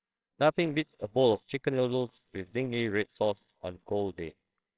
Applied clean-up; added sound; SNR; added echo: neural separator model SepFormer WHAMR!.